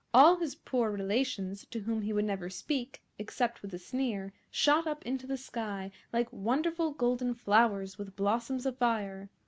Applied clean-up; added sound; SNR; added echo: none; none; none; none.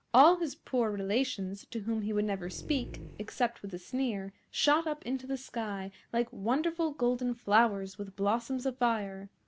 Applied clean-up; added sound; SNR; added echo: none; Dog; 13 dB; none.